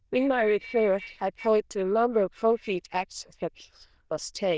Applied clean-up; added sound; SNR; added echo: neural diffusion model UNIVERSE++.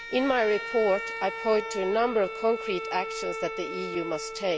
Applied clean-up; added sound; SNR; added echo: none; Bowed string instrument; 8 dB; none.